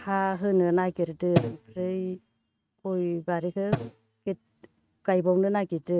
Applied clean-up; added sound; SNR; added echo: neural mask model RNNoise.